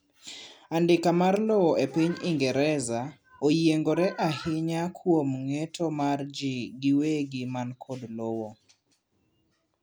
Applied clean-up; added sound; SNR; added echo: none; none; none; none.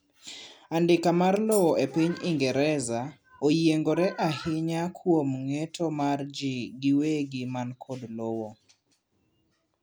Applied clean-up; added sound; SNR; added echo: none; Tambourine; 13 dB; none.